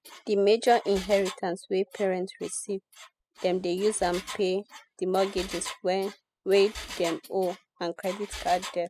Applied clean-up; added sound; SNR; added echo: classical method spectral subtraction.